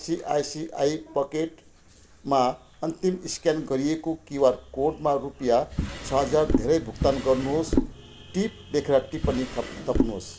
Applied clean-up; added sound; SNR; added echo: none; Drawer open or close; 2 dB; none.